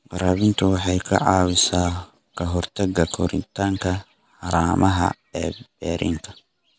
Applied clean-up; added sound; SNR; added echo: none; none; none; none.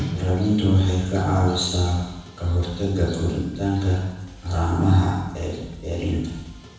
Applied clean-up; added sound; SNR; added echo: none; Drum kit; 20 dB; reverberation time 1.1 s.